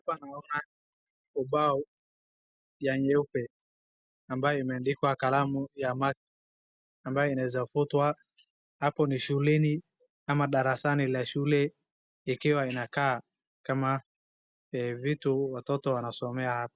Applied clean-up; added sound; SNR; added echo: none; none; none; none.